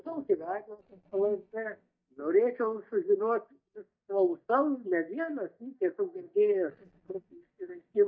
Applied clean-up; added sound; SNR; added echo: neural mask model DeepFilterNet 3.